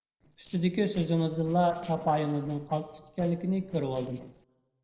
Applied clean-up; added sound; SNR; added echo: neural separator model SepFormer DNS4.